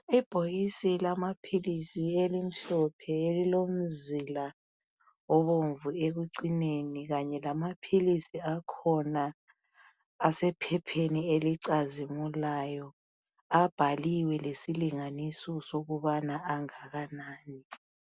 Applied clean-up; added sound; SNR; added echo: none; none; none; none.